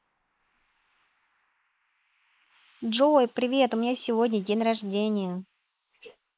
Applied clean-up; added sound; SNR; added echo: neural mask model Resemble Enhance denoiser.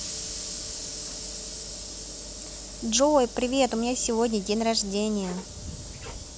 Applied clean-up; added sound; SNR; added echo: none; Sliding door / Hiss; 9 dB; none.